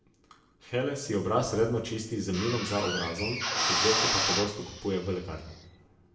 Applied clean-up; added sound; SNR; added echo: none; Drill; 0 dB; reverberation time 0.9 s.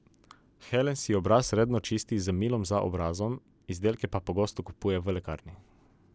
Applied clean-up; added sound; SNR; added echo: none; none; none; none.